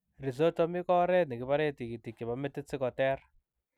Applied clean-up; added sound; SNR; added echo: none; none; none; none.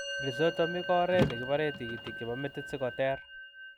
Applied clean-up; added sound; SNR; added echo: none; Musical instrument + Car; 5 dB; none.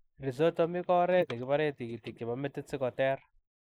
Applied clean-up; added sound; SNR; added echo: neural mask model Resemble Enhance denoiser.